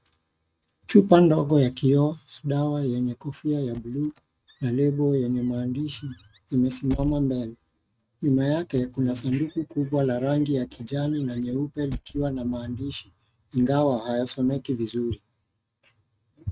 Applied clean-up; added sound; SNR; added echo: neural mask model RNNoise.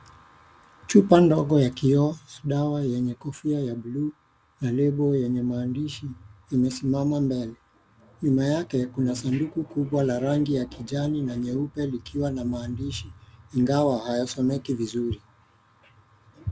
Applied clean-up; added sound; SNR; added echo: none; none; none; none.